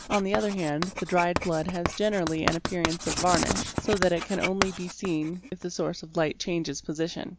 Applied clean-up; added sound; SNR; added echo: none; Writing; 5 dB; none.